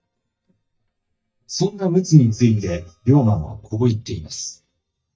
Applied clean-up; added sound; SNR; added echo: neural mask model DeepFilterNet 3.